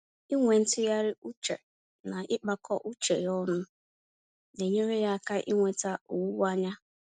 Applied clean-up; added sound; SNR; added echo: none; none; none; none.